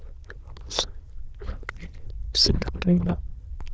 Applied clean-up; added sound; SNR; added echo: neural diffusion model UNIVERSE++.